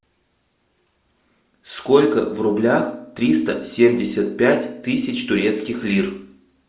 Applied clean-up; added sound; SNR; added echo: none; none; none; none.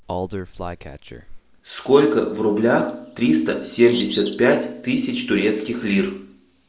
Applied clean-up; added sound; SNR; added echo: none; Bird vocalization, bird call, bird song; 15 dB; none.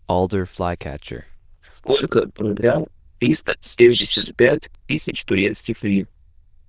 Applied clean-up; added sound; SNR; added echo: neural diffusion model UNIVERSE++.